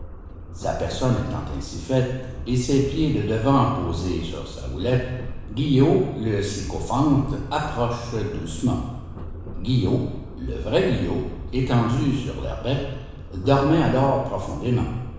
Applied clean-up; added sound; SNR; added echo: none; Subway, metro, underground; 11 dB; reverberation time 1.0 s.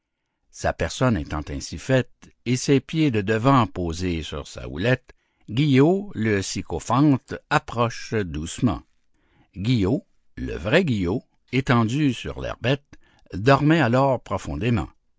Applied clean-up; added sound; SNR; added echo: none; none; none; none.